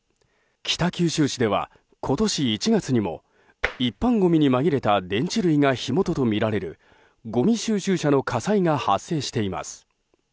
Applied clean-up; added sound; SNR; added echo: none; Tap; 8 dB; none.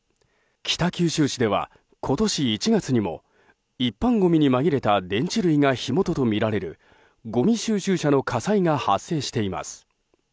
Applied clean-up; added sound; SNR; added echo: none; none; none; none.